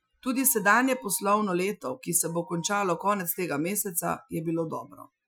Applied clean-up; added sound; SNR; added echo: classical method Wiener filter.